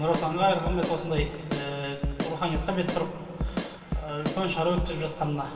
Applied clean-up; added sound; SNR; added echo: none; Drum kit; 5 dB; reverberation time 2.4 s.